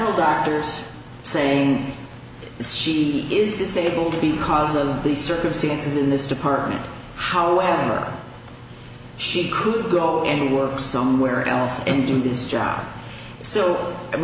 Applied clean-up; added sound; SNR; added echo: none; none; none; none.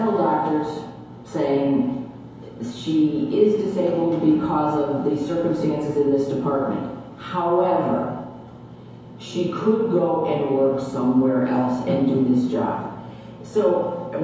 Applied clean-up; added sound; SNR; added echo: none; none; none; reverberation time 0.8 s.